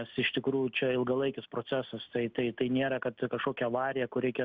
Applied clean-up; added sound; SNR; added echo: none; none; none; none.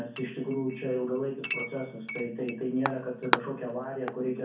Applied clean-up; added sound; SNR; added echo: none; Chink, clink; 4 dB; reverberation time 0.6 s.